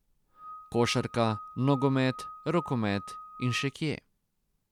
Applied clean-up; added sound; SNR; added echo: none; Screech / Glass; 13 dB; none.